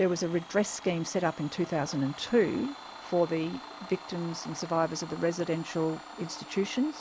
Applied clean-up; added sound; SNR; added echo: none; Domestic sounds, home sounds; 15 dB; none.